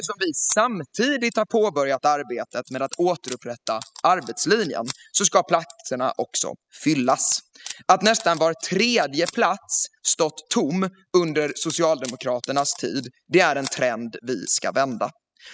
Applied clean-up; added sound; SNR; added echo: classical method spectral subtraction.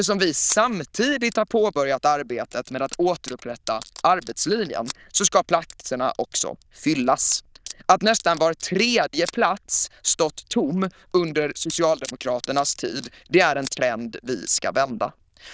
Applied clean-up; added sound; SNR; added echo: neural diffusion model UNIVERSE++.